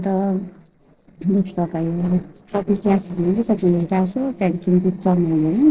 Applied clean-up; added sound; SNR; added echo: neural separator model SepFormer DNS4.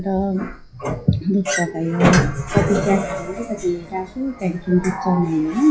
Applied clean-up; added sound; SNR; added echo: classical method WPE with log-MMSE.